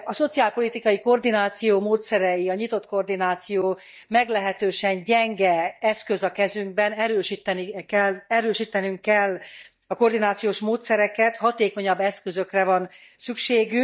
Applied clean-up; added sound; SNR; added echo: neural mask model DeepFilterNet 3.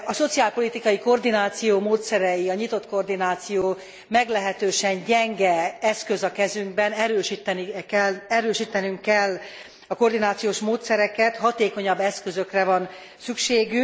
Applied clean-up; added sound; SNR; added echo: none; none; none; none.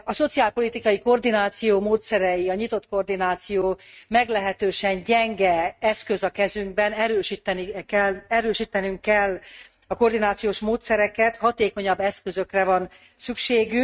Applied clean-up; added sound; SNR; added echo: neural mask model RNNoise.